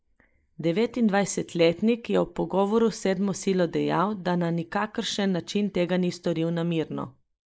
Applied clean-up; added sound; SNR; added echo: neural mask model Resemble Enhance denoiser.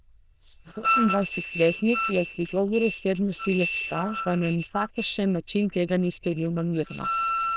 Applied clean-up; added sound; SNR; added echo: neural diffusion model UNIVERSE++.